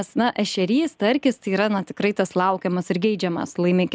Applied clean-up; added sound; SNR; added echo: none; none; none; none.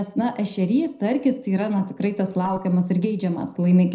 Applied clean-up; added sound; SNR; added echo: neural separator model SepFormer DNS4.